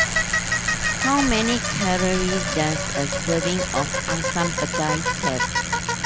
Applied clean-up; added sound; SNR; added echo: none; Bicycle; -2 dB; none.